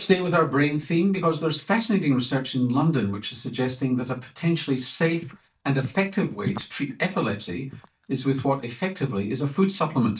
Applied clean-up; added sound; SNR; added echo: neural mask model DeepFilterNet 3.